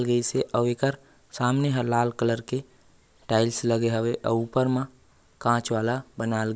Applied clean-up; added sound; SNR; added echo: none; none; none; none.